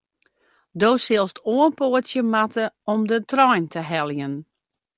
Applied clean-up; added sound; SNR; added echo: none; none; none; none.